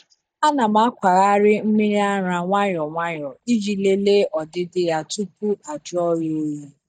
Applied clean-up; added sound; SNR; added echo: neural mask model DeepFilterNet 3.